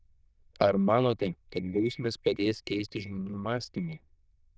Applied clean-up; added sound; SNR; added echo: neural diffusion model UNIVERSE++.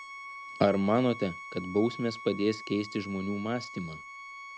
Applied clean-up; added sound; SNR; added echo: none; Bowed string instrument; 13 dB; none.